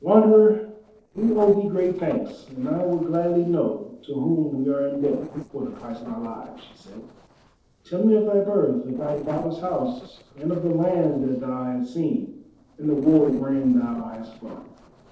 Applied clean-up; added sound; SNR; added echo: neural separator model SepFormer DNS4.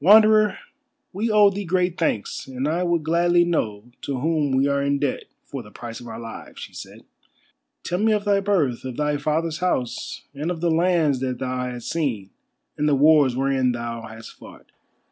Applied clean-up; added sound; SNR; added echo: none; none; none; none.